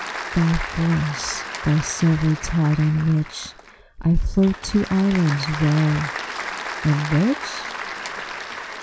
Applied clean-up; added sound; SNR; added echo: none; Applause / Crowd; 10 dB; none.